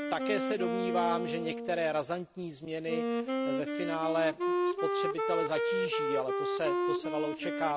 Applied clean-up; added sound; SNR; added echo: none; Wind instrument, woodwind instrument; -1 dB; none.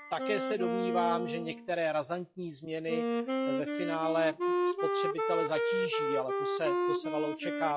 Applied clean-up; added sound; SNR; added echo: classical method log-MMSE.